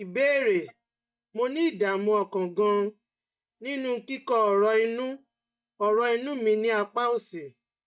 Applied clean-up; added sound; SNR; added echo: neural mask model DeepFilterNet 3.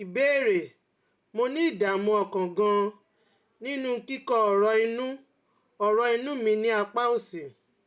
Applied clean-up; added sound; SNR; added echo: none; none; none; none.